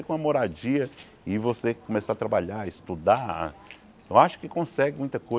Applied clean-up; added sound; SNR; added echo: none; none; none; none.